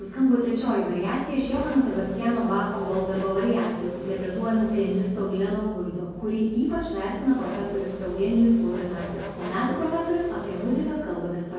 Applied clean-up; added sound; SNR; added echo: none; Race car, auto racing / Accelerating, revving, vroom; 14 dB; reverberation time 1.3 s.